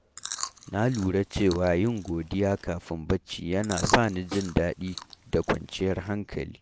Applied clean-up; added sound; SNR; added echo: none; Snare drum + Chewing, mastication; 14 dB; none.